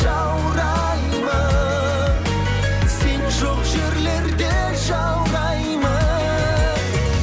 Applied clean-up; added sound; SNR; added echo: none; none; none; none.